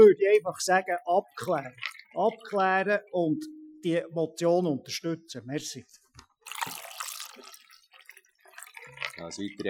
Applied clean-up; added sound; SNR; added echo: classical method Wiener filter.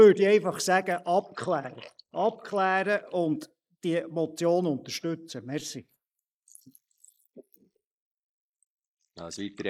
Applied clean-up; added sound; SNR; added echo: neural mask model Resemble Enhance denoiser.